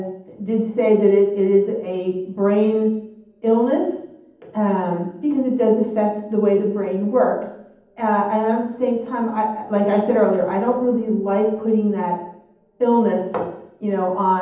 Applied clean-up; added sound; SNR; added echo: none; none; none; reverberation time 0.8 s.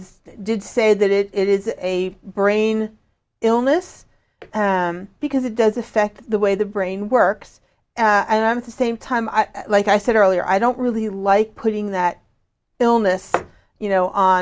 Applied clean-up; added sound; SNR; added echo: none; none; none; none.